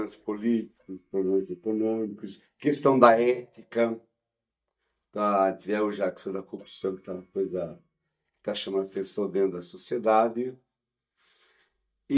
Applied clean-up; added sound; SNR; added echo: neural mask model DeepFilterNet 3.